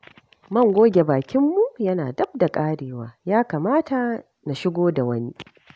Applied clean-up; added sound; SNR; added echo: none; none; none; none.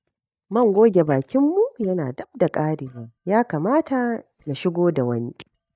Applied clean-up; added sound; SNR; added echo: neural mask model DeepFilterNet 3.